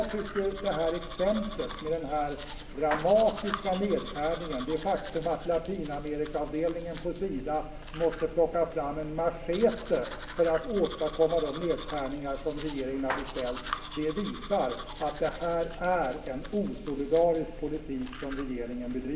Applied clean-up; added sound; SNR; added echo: none; Domestic sounds, home sounds; 11 dB; reverberation time 0.9 s.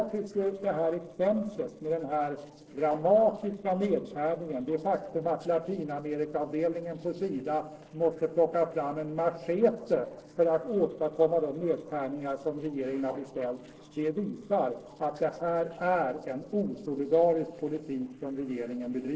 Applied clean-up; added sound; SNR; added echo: neural separator model SepFormer DNS4.